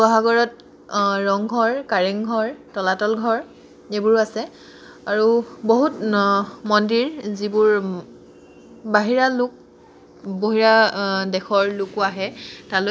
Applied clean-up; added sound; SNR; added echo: none; none; none; none.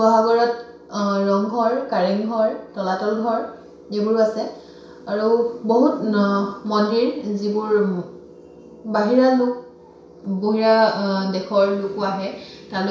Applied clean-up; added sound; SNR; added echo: none; none; none; reverberation time 0.6 s.